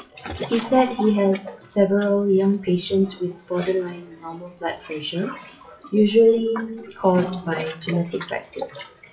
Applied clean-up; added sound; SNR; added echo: classical method WPE with log-MMSE.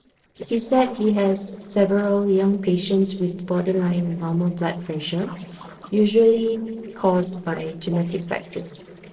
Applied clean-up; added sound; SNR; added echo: neural separator model SepFormer DNS4.